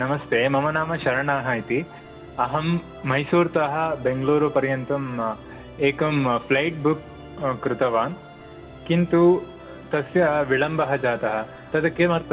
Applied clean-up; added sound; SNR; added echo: none; Musical instrument; 18 dB; reverberation time 0.3 s.